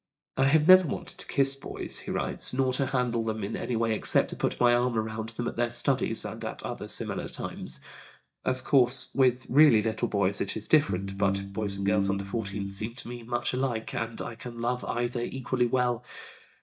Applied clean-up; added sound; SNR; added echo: neural mask model DeepFilterNet 3.